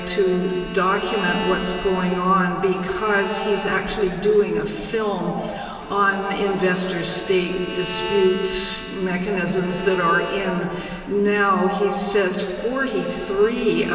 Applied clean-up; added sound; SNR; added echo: none; Bowed string instrument; 13 dB; reverberation time 2.8 s.